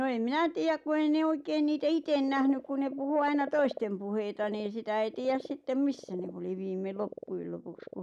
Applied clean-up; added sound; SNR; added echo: neural mask model DeepFilterNet 3.